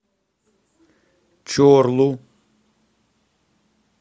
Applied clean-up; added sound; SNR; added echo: none; none; none; none.